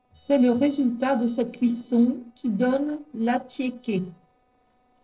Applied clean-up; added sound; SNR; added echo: neural separator model SepFormer DNS4.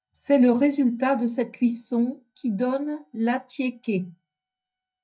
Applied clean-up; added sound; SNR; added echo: neural mask model DeepFilterNet 3.